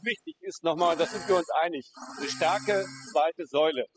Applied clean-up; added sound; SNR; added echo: classical method spectral subtraction.